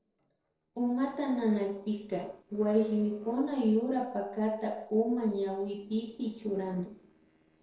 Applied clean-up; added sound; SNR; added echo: neural separator model SepFormer DNS4.